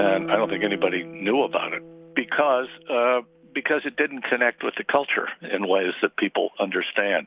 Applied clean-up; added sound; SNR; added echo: none; Guitar; 16 dB; none.